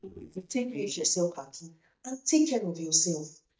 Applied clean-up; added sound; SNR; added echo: neural mask model DeepFilterNet 3.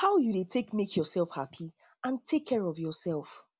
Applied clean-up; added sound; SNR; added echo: none; none; none; none.